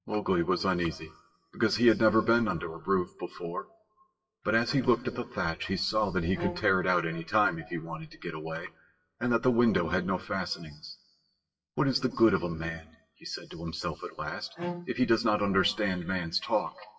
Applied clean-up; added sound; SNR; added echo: classical method WPE with log-MMSE.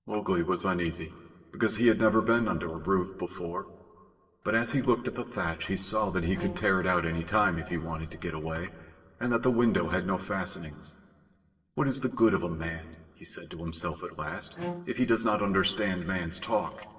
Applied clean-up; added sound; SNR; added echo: neural separator model SepFormer DNS4.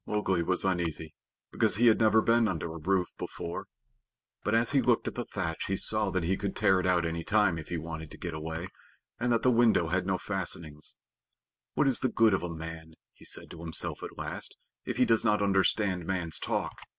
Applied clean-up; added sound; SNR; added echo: none; none; none; none.